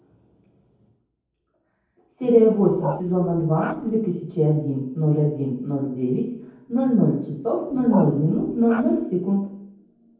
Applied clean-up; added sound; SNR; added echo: none; Bark; 11 dB; reverberation time 0.9 s.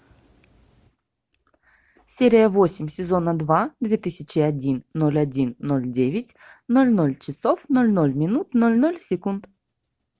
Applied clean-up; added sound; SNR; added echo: none; none; none; none.